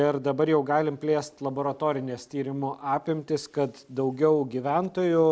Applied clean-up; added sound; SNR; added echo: none; none; none; none.